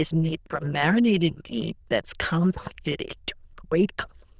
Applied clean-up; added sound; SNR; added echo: neural diffusion model UNIVERSE++.